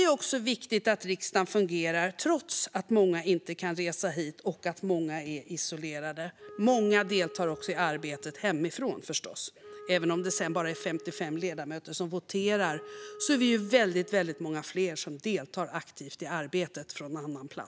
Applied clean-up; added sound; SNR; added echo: none; Wind instrument, woodwind instrument; 17 dB; none.